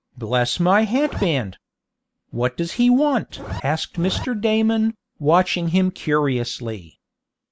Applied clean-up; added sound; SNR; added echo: neural mask model Resemble Enhance denoiser.